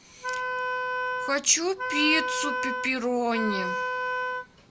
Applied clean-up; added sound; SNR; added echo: none; Wind instrument, woodwind instrument; 2 dB; none.